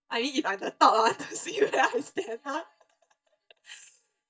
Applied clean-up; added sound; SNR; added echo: neural mask model DeepFilterNet 3.